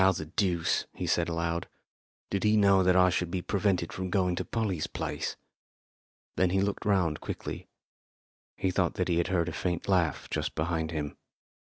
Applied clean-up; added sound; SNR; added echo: none; none; none; none.